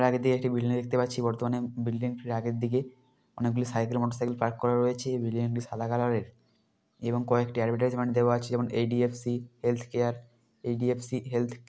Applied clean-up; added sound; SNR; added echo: none; none; none; none.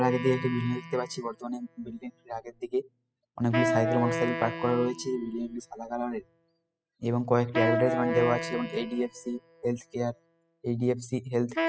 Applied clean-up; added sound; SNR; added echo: classical method spectral subtraction.